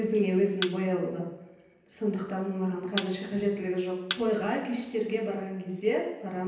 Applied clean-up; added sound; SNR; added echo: none; Thump, thud; 10 dB; reverberation time 0.9 s.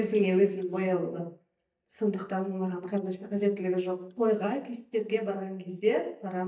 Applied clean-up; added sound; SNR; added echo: neural mask model DeepFilterNet 3.